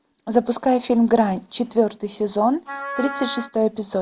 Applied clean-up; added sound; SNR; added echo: none; Wind instrument, woodwind instrument; 12 dB; none.